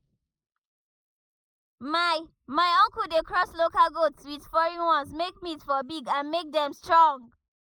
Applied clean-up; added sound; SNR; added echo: neural mask model Resemble Enhance denoiser.